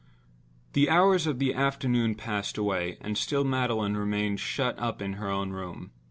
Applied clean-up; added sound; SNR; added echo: none; none; none; none.